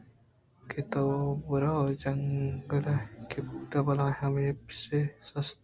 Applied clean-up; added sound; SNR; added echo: none; none; none; none.